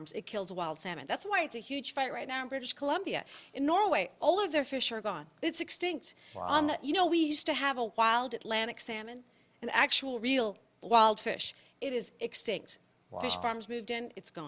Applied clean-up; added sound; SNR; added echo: none; none; none; none.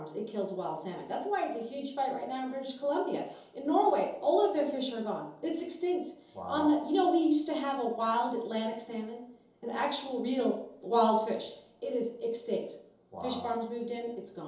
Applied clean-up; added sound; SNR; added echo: none; none; none; reverberation time 2.8 s.